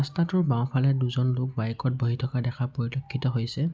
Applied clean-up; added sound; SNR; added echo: none; none; none; none.